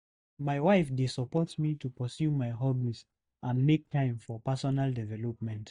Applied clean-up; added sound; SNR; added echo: neural mask model DeepFilterNet 3.